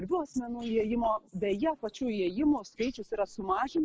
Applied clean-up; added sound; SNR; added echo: neural mask model Resemble Enhance denoiser.